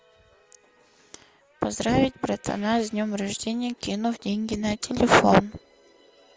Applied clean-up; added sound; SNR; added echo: none; none; none; none.